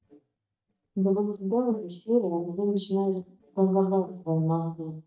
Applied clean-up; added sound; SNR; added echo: neural mask model DeepFilterNet 3.